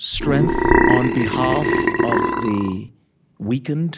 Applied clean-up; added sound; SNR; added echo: none; Burping, eructation; -5 dB; none.